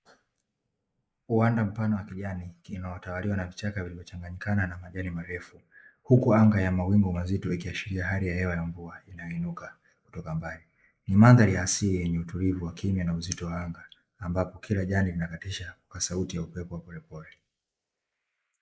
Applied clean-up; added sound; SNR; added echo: neural mask model Resemble Enhance denoiser.